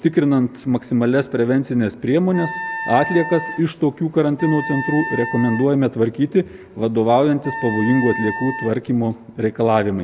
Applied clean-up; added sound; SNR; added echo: none; Wind instrument, woodwind instrument; 9 dB; none.